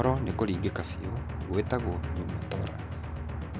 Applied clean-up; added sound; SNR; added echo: none; Drum; 2 dB; none.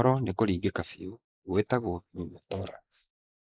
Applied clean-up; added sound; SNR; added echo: neural mask model Resemble Enhance denoiser.